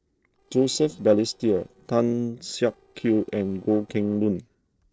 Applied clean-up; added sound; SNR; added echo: neural separator model SepFormer DNS4.